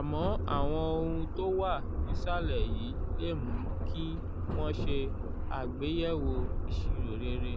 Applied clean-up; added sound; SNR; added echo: none; Subway, metro, underground; -4 dB; none.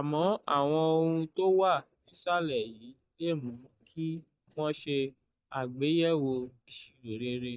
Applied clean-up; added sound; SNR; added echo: neural mask model DeepFilterNet 3.